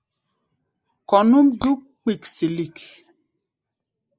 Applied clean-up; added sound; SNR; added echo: neural mask model Resemble Enhance denoiser.